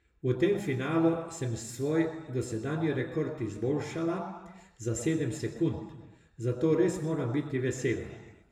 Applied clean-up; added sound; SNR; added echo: none; none; none; reverberation time 1.2 s.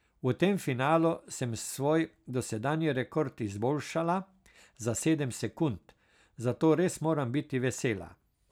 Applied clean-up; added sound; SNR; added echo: none; none; none; none.